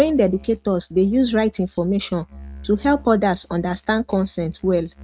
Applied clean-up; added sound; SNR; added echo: neural mask model RNNoise.